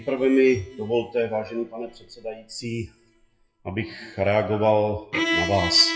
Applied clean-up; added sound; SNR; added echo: classical method WPE with log-MMSE.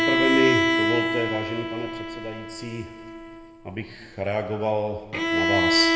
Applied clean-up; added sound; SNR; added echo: none; Bowed string instrument; -3 dB; reverberation time 1.9 s.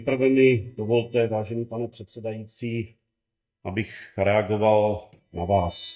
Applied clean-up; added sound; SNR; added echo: neural mask model DeepFilterNet 3.